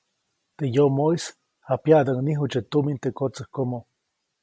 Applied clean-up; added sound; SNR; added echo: none; none; none; none.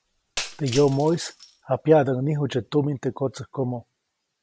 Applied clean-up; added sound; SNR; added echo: none; Shatter; 14 dB; none.